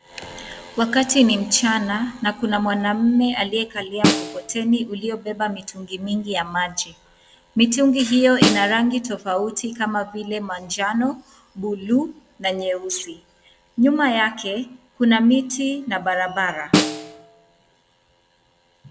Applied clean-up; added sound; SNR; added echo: none; Snare drum; 4 dB; none.